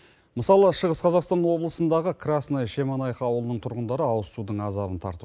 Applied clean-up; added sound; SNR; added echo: none; none; none; none.